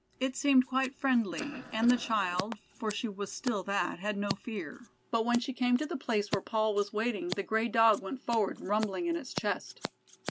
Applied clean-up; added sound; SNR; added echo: none; Scissors + Cough; 13 dB; none.